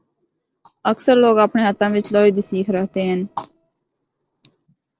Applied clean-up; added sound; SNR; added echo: neural separator model SepFormer DNS4.